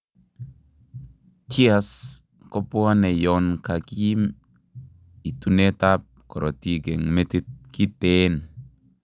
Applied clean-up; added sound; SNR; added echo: none; none; none; none.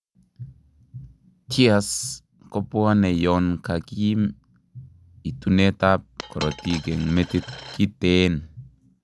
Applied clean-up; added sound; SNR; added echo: none; Coin (dropping); 18 dB; none.